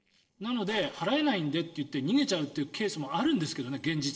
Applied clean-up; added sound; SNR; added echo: neural separator model SepFormer DNS4.